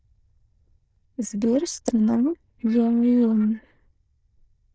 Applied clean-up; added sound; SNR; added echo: neural diffusion model UNIVERSE++.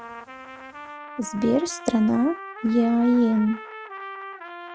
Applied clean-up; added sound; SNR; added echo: none; Trumpet; 14 dB; none.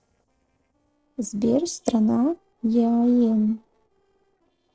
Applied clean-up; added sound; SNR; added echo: neural separator model SepFormer DNS4.